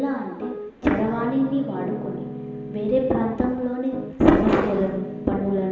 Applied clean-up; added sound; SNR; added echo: none; Piano; 11 dB; reverberation time 1.1 s.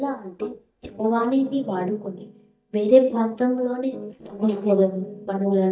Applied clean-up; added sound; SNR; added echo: neural mask model DeepFilterNet 3.